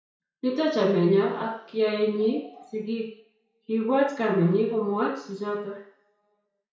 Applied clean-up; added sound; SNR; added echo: none; none; none; reverberation time 0.6 s.